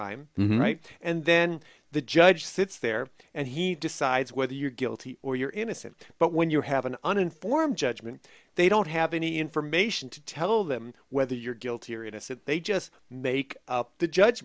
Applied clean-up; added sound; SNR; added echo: none; none; none; none.